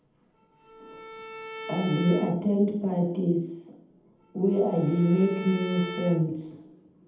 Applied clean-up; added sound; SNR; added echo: none; Bowed string instrument; 14 dB; reverberation time 0.8 s.